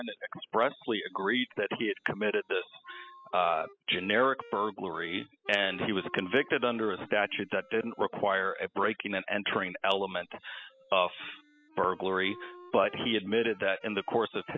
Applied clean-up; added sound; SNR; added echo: classical method spectral subtraction.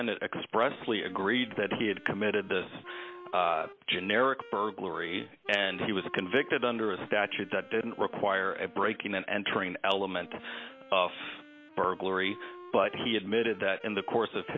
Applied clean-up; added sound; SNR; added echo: none; Wind instrument, woodwind instrument; 20 dB; none.